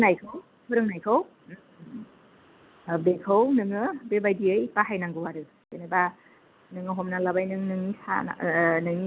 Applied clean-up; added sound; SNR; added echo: none; none; none; none.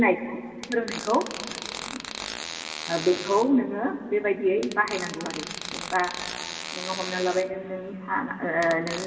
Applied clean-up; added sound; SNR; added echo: none; Fart; 10 dB; reverberation time 2.3 s.